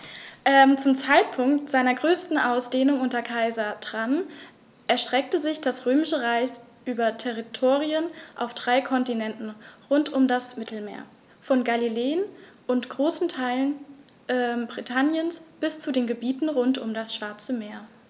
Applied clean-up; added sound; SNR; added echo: none; none; none; none.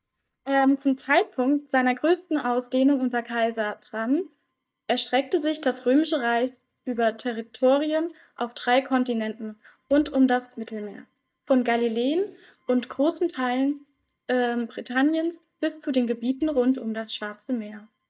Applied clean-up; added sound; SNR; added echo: neural mask model DeepFilterNet 3.